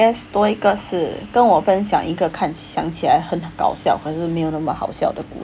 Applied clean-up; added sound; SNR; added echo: none; none; none; none.